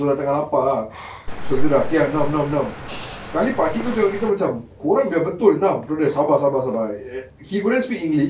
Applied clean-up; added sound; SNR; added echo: none; Cricket; -1 dB; none.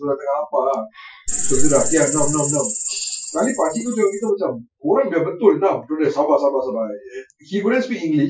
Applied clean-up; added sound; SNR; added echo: classical method Wiener filter.